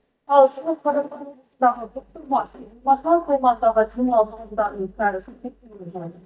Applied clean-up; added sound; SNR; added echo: neural mask model DeepFilterNet 3.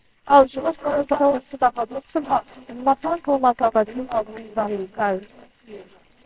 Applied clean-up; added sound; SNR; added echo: neural separator model SepFormer WHAMR!.